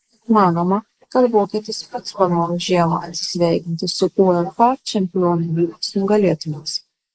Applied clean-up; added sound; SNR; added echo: neural mask model Resemble Enhance denoiser.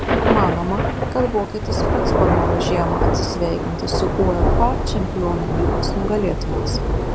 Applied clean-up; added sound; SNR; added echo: none; Thunder / Rain; -4 dB; none.